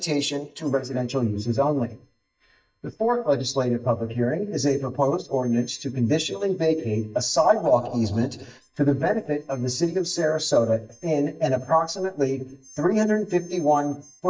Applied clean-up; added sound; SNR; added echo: neural mask model DeepFilterNet 3.